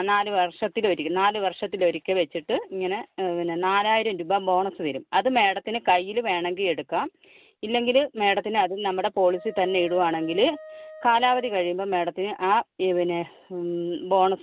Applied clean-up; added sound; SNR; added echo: none; Wind instrument, woodwind instrument; 19 dB; none.